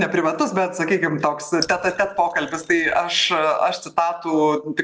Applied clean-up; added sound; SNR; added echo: neural mask model Resemble Enhance denoiser.